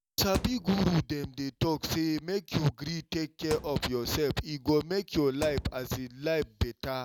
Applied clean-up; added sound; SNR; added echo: none; Thump, thud; 15 dB; none.